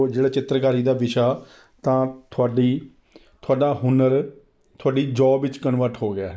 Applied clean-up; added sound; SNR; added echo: neural mask model Resemble Enhance denoiser.